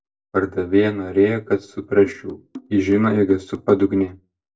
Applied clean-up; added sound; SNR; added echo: neural separator model SepFormer DNS4.